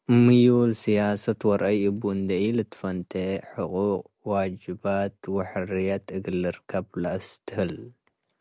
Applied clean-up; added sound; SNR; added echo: none; none; none; none.